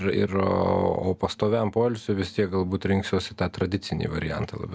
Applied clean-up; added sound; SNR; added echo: none; none; none; none.